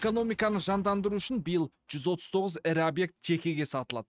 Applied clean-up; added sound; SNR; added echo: neural mask model RNNoise.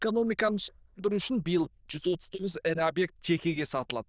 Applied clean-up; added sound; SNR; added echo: neural diffusion model UNIVERSE++.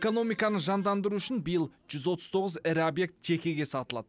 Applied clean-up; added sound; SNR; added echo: none; none; none; none.